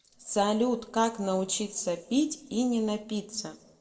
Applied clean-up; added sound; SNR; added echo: neural separator model SepFormer DNS4.